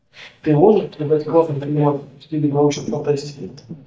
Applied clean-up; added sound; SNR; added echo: neural mask model DeepFilterNet 3.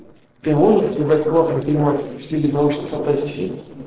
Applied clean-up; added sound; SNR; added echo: neural separator model SepFormer DNS4.